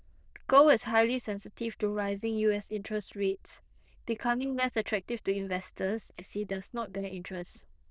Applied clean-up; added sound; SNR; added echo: neural diffusion model UNIVERSE++.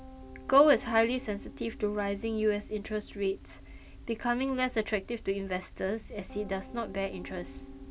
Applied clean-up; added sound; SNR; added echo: none; Piano; 19 dB; none.